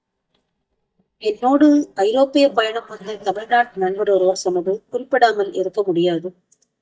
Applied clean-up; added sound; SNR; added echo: neural mask model DeepFilterNet 3.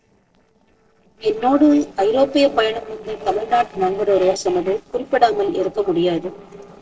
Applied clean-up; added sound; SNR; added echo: neural separator model SepFormer DNS4.